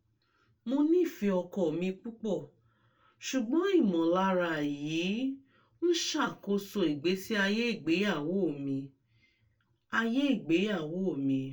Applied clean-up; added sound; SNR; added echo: none; none; none; reverberation time 0.2 s.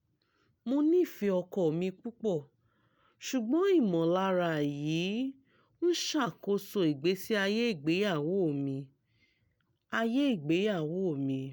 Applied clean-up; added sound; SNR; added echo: none; none; none; none.